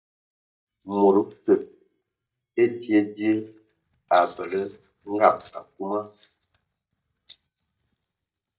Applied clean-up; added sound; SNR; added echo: neural mask model DeepFilterNet 3.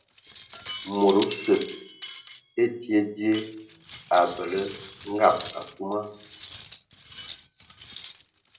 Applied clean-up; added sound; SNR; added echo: none; Cutlery, silverware; 3 dB; reverberation time 0.5 s.